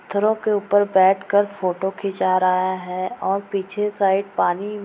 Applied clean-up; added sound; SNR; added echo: none; none; none; none.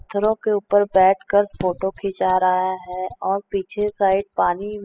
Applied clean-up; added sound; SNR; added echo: classical method spectral subtraction.